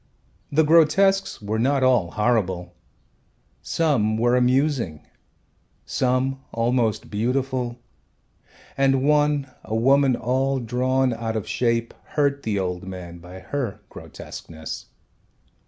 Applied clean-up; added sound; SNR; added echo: none; none; none; none.